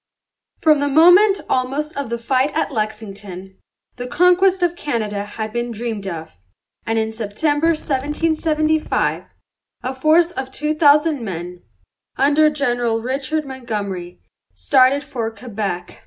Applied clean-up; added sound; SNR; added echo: none; Wind; 16 dB; none.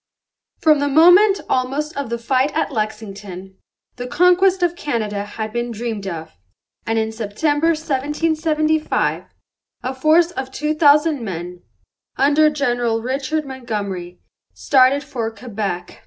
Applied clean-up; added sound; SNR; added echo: neural separator model SepFormer DNS4.